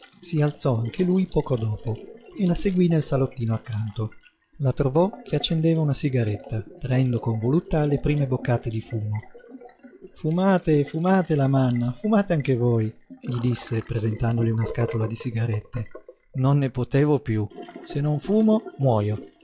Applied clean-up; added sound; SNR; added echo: classical method log-MMSE.